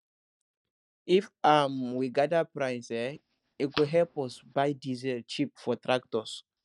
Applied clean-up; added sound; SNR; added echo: neural mask model DeepFilterNet 3.